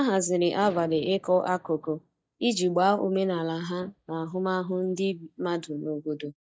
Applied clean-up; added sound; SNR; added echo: neural mask model DeepFilterNet 3.